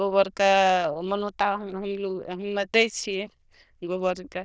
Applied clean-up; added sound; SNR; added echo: neural diffusion model UNIVERSE++.